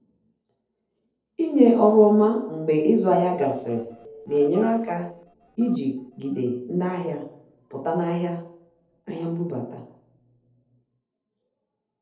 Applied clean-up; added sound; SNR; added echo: neural separator model SepFormer DNS4.